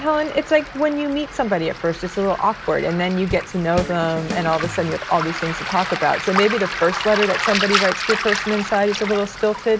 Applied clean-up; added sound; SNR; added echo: none; Waves, surf + Drum kit; 6 dB; none.